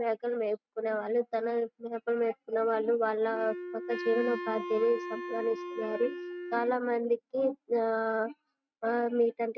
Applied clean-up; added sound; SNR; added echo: neural mask model RNNoise.